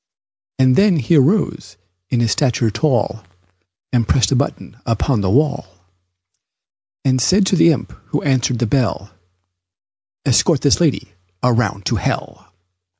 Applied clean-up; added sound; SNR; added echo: none; none; none; none.